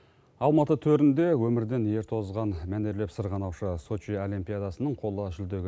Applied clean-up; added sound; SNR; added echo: none; none; none; none.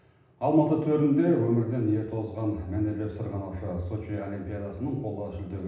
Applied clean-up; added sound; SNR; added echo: none; none; none; reverberation time 0.9 s.